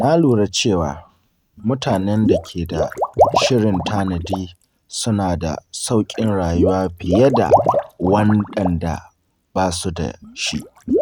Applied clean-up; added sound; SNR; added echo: neural mask model RNNoise.